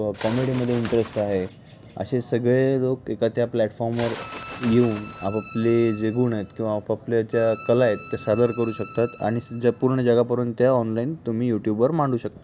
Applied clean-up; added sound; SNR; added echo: none; Bird + Bowed string instrument; 15 dB; none.